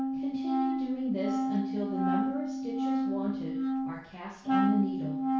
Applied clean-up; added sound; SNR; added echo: none; Wind instrument, woodwind instrument; -4 dB; reverberation time 0.6 s.